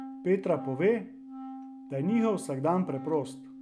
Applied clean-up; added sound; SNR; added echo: none; Wind instrument, woodwind instrument; 12 dB; none.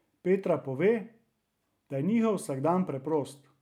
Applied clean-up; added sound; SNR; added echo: none; none; none; none.